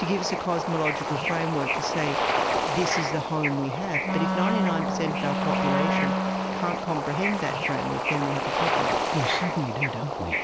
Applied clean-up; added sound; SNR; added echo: none; Bird / Ocean + Wind instrument, woodwind instrument; -3 dB; none.